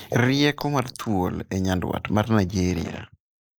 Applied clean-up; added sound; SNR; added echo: neural mask model Resemble Enhance denoiser.